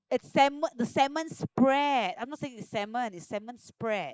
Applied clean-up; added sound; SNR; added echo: neural mask model Resemble Enhance denoiser.